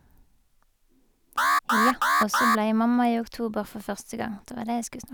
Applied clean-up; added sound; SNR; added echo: none; Alarm; -5 dB; none.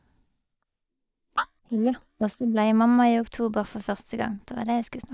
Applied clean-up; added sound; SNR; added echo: neural mask model DeepFilterNet 3.